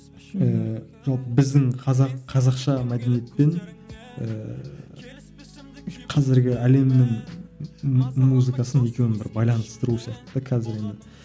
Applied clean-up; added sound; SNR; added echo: none; none; none; none.